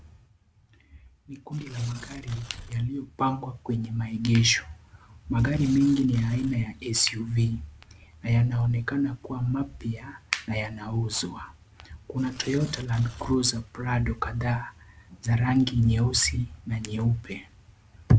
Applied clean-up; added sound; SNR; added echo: none; Tearing; 18 dB; none.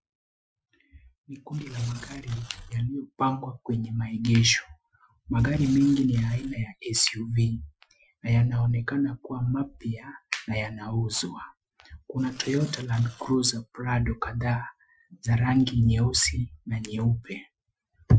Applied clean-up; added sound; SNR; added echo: classical method Wiener filter.